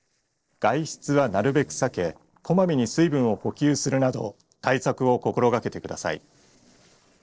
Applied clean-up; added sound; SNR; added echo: neural separator model SepFormer DNS4.